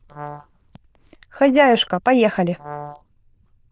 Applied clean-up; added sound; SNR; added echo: neural diffusion model UNIVERSE++.